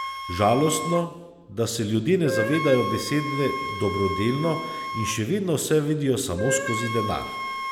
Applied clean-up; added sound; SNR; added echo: none; Wind instrument, woodwind instrument; 7 dB; none.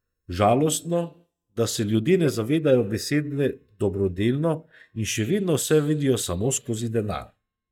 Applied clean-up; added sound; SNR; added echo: neural mask model DeepFilterNet 3.